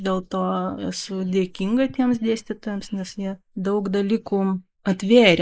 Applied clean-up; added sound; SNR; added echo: neural mask model Resemble Enhance denoiser.